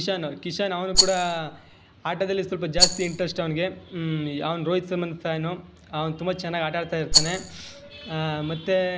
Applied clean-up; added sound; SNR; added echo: none; Rattle; -4 dB; none.